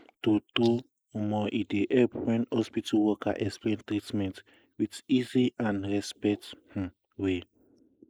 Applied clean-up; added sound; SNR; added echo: neural mask model Resemble Enhance denoiser.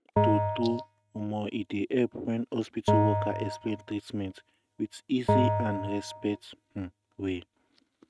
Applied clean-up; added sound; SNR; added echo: neural mask model RNNoise.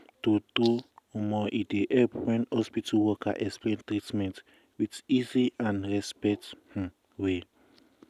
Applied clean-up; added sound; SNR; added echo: none; none; none; none.